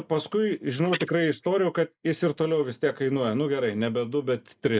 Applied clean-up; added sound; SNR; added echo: neural mask model Resemble Enhance denoiser.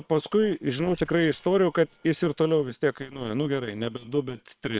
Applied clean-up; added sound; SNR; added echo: neural separator model SepFormer WHAM!.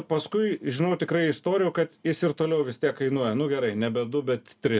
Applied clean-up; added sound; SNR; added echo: none; none; none; none.